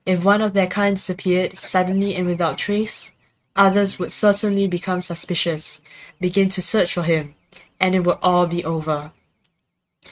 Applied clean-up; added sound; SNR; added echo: neural mask model RNNoise.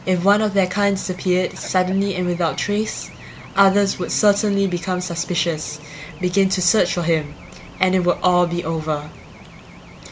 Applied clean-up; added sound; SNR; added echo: none; Race car, auto racing / Alarm; 20 dB; none.